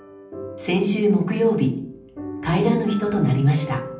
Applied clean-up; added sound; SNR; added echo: none; none; none; reverberation time 0.6 s.